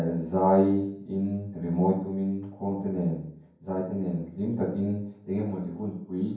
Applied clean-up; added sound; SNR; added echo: none; none; none; reverberation time 0.9 s.